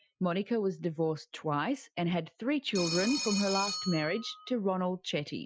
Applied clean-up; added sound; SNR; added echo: classical method Wiener filter.